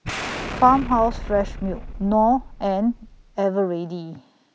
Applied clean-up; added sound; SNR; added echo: none; Explosion; 10 dB; none.